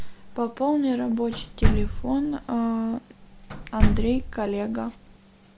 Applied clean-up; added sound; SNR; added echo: none; Slam; -1 dB; none.